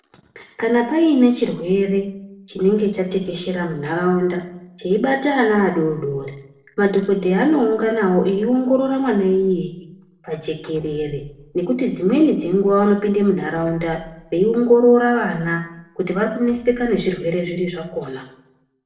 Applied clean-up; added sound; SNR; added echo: neural separator model SepFormer DNS4.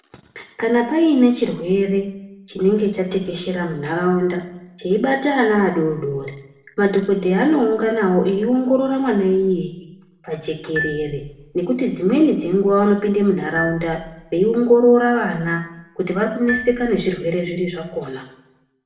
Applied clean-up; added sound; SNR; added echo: none; Marimba, xylophone; 13 dB; reverberation time 0.8 s.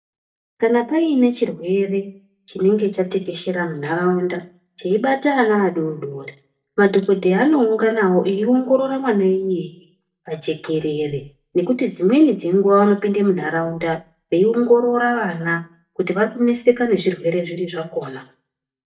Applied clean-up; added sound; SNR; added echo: neural mask model DeepFilterNet 3.